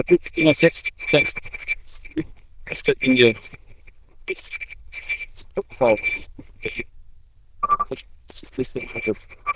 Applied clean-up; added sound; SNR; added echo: neural diffusion model UNIVERSE++.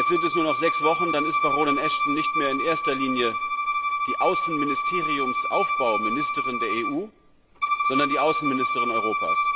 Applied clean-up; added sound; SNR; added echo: none; Bowed string instrument; -2 dB; none.